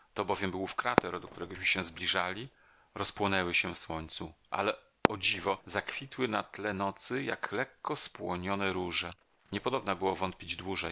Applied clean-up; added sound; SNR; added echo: neural mask model Resemble Enhance denoiser.